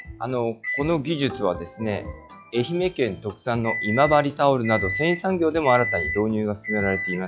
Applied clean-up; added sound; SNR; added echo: classical method log-MMSE.